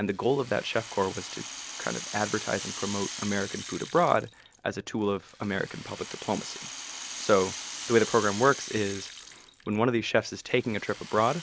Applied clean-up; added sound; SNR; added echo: none; Rattle (instrument); 12 dB; none.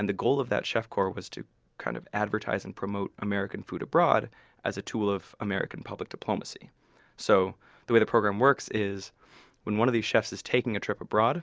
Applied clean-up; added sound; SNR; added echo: none; none; none; none.